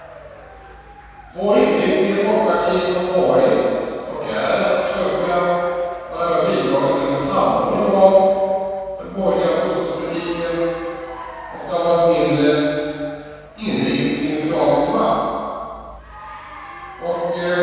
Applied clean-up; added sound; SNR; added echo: none; Applause / Cheering; 20 dB; reverberation time 2.1 s.